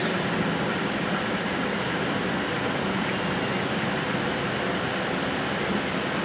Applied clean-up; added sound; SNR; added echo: none; none; none; none.